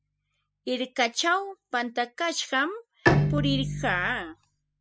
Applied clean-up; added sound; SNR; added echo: classical method spectral subtraction.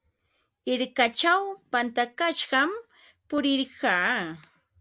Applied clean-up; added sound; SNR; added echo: none; none; none; none.